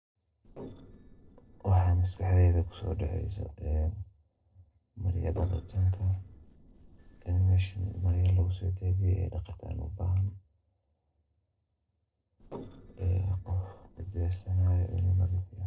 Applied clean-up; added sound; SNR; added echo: neural separator model SepFormer DNS4.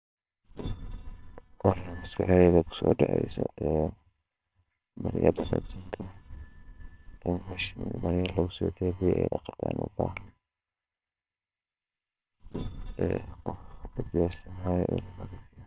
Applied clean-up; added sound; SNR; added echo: neural separator model SepFormer WHAMR!.